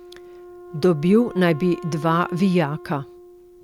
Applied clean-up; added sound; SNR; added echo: none; Wind instrument, woodwind instrument; 17 dB; none.